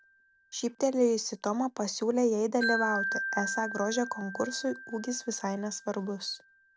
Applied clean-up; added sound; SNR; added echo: none; Wind chime; 8 dB; none.